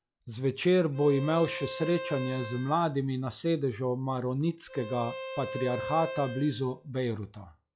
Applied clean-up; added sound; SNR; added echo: classical method log-MMSE.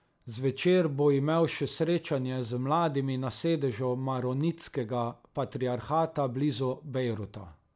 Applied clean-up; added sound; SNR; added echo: none; none; none; none.